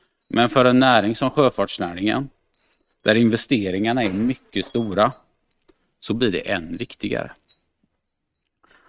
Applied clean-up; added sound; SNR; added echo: neural mask model RNNoise.